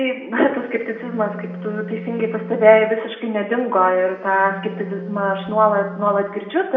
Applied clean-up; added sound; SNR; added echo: none; Wind instrument, woodwind instrument; 14 dB; reverberation time 0.9 s.